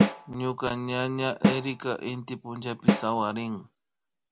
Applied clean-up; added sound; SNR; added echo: none; Snare drum; -1 dB; none.